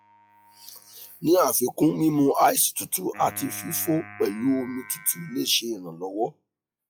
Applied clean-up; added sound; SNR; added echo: classical method log-MMSE.